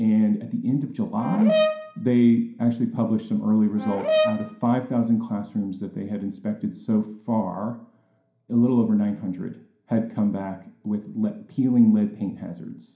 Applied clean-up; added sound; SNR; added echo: none; Brass instrument; 3 dB; reverberation time 0.5 s.